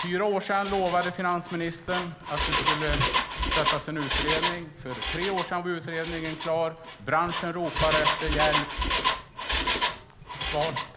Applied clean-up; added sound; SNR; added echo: none; Engine; 1 dB; none.